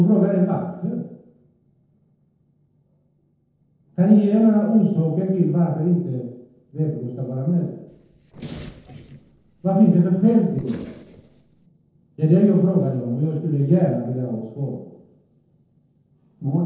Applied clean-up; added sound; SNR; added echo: neural separator model SepFormer DNS4.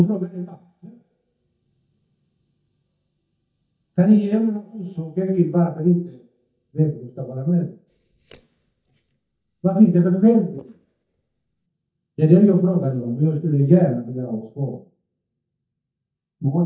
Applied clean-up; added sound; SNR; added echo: neural mask model DeepFilterNet 3.